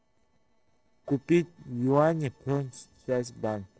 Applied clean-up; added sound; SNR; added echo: neural separator model SepFormer DNS4.